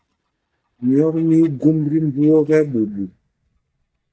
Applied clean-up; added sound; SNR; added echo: neural mask model DeepFilterNet 3.